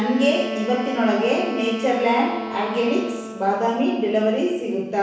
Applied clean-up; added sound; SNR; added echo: none; Wind instrument, woodwind instrument; 11 dB; reverberation time 1.1 s.